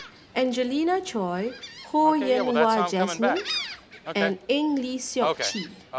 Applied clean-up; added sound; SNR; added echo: none; Gull, seagull; 6 dB; reverberation time 0.3 s.